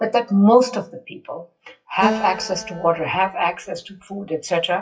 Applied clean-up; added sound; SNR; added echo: classical method WPE with log-MMSE.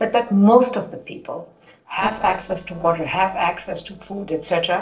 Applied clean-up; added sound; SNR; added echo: neural separator model SepFormer DNS4.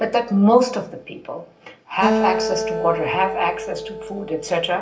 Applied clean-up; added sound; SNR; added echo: none; Acoustic guitar; 6 dB; reverberation time 0.3 s.